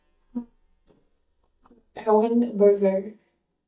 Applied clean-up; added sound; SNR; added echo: neural mask model DeepFilterNet 3.